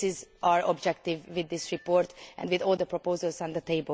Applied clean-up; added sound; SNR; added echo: none; none; none; none.